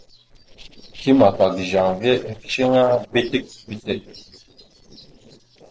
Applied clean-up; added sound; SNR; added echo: neural separator model SepFormer DNS4.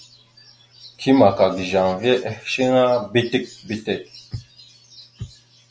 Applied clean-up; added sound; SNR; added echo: none; none; none; none.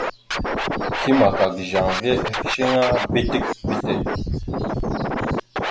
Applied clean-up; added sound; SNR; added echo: none; Scratching (performance technique); 1 dB; none.